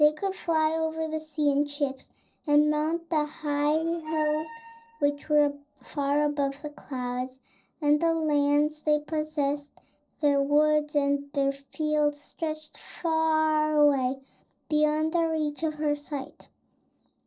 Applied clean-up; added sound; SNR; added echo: neural separator model SepFormer DNS4.